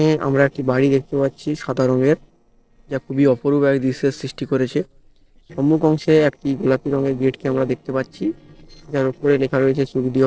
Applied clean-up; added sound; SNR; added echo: neural separator model SepFormer DNS4.